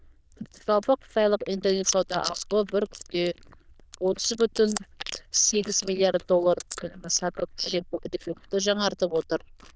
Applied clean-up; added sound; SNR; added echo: neural diffusion model UNIVERSE++.